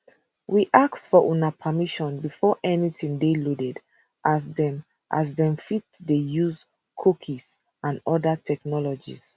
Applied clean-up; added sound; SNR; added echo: none; none; none; none.